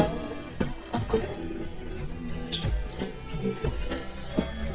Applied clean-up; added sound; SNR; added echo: neural mask model DeepFilterNet 3.